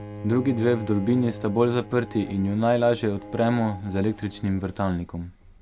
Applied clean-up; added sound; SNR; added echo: none; Bowed string instrument; 15 dB; none.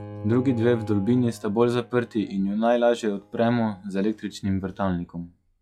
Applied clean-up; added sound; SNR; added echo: classical method log-MMSE.